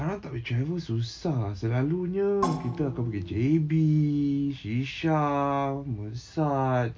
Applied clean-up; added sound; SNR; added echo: none; Percussion; 13 dB; none.